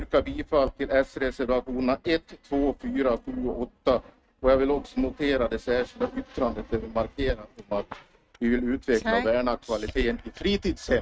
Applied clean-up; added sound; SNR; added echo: neural mask model RNNoise.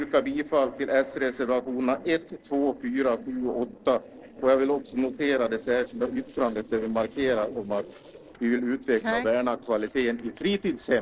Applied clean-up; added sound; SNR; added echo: neural separator model SepFormer DNS4.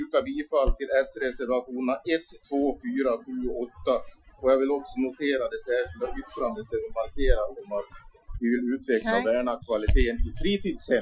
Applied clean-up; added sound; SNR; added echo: classical method Wiener filter.